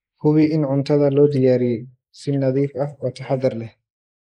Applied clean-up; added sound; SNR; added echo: neural mask model Resemble Enhance denoiser.